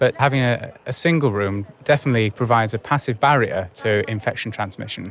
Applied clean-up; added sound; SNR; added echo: none; none; none; none.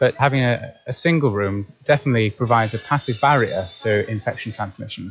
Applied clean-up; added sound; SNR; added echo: classical method log-MMSE.